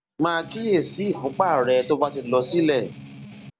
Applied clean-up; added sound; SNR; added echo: none; Strum; 17 dB; none.